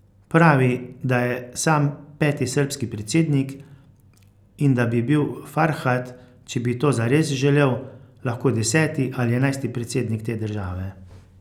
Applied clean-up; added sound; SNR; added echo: none; none; none; none.